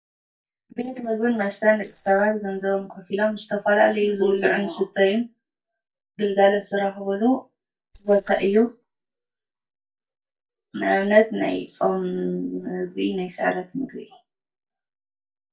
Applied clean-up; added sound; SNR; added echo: neural mask model DeepFilterNet 3.